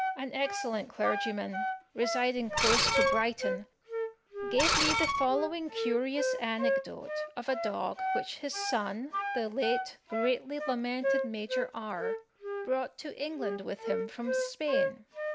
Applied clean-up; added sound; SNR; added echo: none; Wind instrument, woodwind instrument + Screech; 0 dB; none.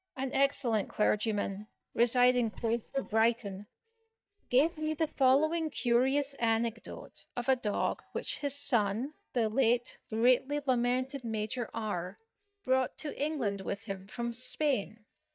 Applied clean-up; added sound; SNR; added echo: neural mask model DeepFilterNet 3.